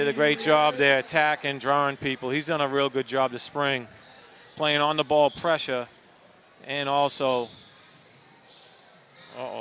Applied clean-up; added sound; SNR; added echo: none; none; none; none.